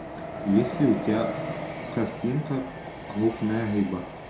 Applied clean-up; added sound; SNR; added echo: none; Train; 8 dB; reverberation time 0.6 s.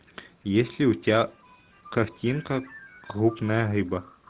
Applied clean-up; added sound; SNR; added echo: none; none; none; none.